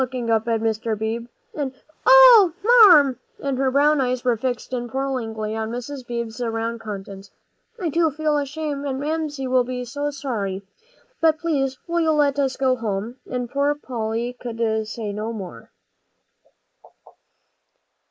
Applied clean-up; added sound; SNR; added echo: neural mask model Resemble Enhance denoiser.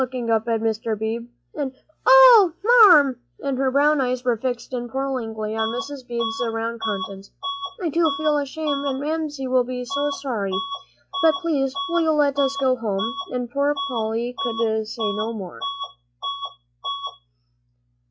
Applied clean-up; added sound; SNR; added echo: classical method log-MMSE.